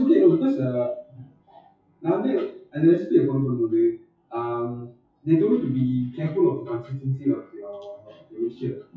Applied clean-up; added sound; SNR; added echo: classical method WPE with log-MMSE.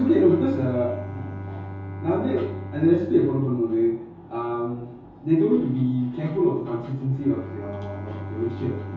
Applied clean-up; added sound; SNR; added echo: none; Bowed string instrument; 13 dB; reverberation time 0.7 s.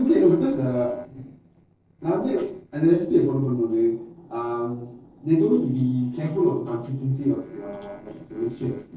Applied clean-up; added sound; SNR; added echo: neural separator model SepFormer DNS4.